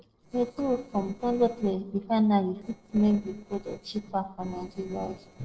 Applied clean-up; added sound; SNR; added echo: neural separator model SepFormer DNS4.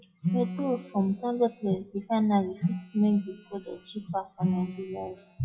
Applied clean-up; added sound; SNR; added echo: classical method WPE with log-MMSE.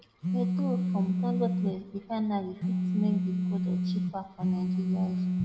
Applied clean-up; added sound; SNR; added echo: none; Telephone; -5 dB; reverberation time 1.5 s.